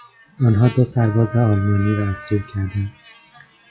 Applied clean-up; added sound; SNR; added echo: classical method log-MMSE.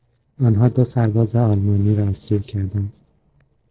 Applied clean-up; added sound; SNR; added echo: neural separator model SepFormer DNS4.